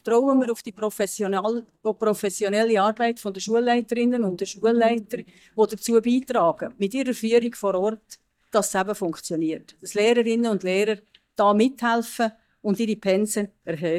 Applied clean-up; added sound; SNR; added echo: neural mask model DeepFilterNet 3.